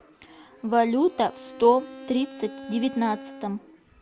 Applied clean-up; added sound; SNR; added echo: none; Bowed string instrument; 17 dB; none.